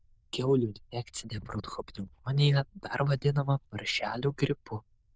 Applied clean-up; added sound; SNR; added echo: neural diffusion model UNIVERSE++.